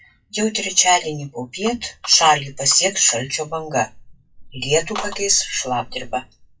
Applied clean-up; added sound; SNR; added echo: classical method WPE with log-MMSE.